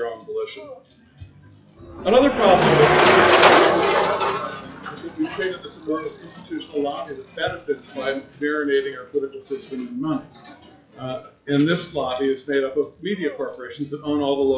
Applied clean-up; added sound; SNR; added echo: classical method WPE with log-MMSE.